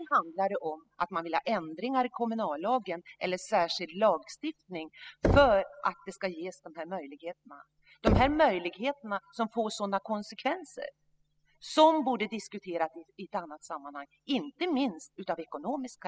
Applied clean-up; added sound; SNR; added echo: classical method spectral subtraction.